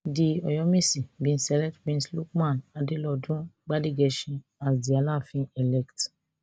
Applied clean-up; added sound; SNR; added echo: none; none; none; none.